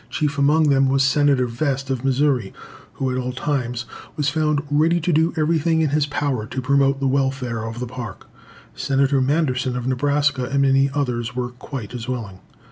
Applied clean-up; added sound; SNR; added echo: none; none; none; none.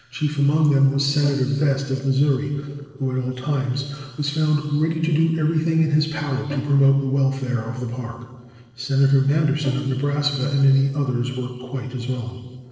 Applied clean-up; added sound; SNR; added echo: neural separator model SepFormer DNS4.